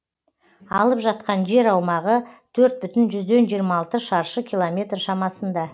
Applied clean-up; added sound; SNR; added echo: none; none; none; none.